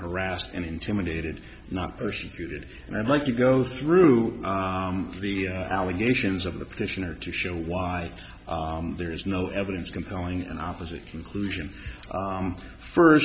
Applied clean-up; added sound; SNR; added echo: none; none; none; none.